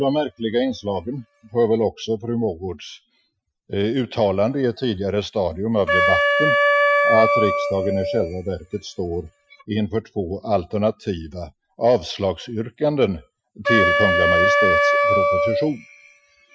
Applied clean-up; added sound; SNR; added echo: classical method Wiener filter.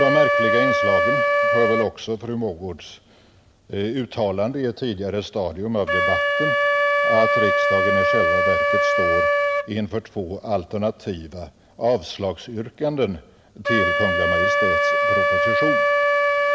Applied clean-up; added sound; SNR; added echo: none; Wind instrument, woodwind instrument; -4 dB; none.